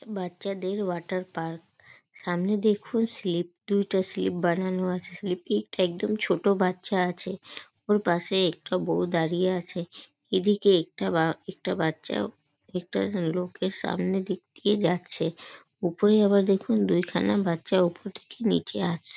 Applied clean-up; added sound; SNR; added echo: none; none; none; none.